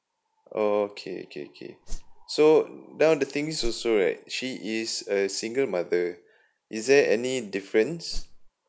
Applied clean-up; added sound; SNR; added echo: none; Whoosh, swoosh, swish; 6 dB; none.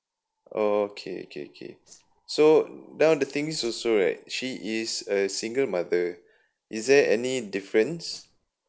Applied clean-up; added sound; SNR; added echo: neural separator model SepFormer DNS4.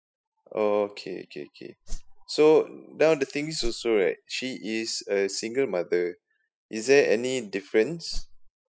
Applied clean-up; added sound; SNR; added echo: classical method spectral subtraction.